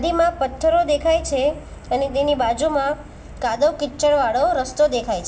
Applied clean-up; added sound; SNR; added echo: none; Traffic noise, roadway noise; 16 dB; reverberation time 0.7 s.